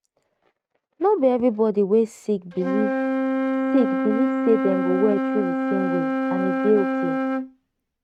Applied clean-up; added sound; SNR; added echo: neural mask model RNNoise.